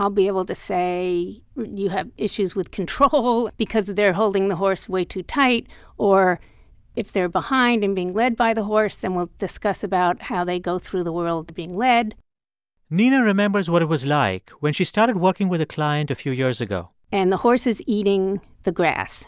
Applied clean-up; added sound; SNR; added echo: none; none; none; none.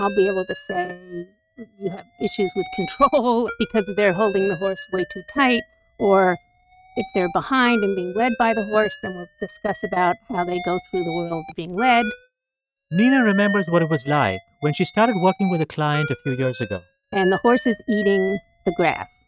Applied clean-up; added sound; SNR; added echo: neural mask model RNNoise.